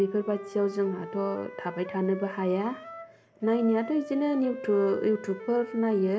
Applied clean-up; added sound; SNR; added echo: none; Wind instrument, woodwind instrument; 14 dB; none.